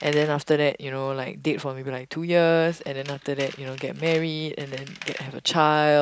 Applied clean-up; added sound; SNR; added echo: none; Tools; 19 dB; none.